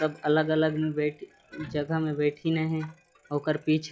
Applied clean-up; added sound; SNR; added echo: classical method log-MMSE.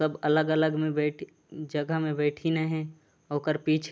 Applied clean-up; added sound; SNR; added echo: none; none; none; none.